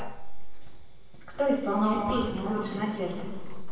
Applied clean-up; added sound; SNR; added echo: none; Sliding door; 10 dB; reverberation time 1.1 s.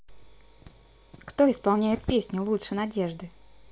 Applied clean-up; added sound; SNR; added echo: none; none; none; none.